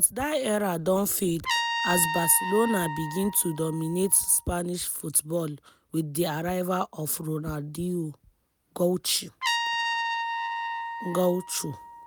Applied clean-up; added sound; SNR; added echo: none; Trumpet; 6 dB; none.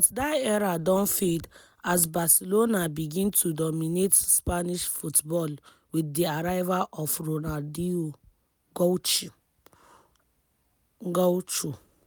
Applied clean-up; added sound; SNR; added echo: none; none; none; none.